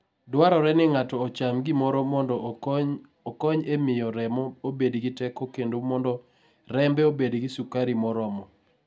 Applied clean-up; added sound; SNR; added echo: none; none; none; none.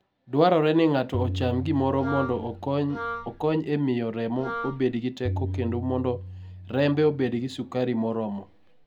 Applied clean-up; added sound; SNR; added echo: none; Tabla + Wind instrument, woodwind instrument; 9 dB; none.